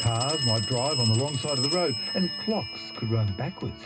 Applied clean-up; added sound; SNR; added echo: none; Telephone; 4 dB; reverberation time 0.2 s.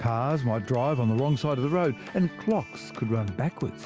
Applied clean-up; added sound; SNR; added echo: none; none; none; none.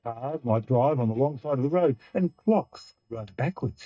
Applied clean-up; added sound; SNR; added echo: neural mask model DeepFilterNet 3.